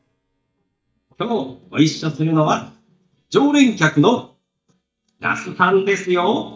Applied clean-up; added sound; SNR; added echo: neural mask model DeepFilterNet 3.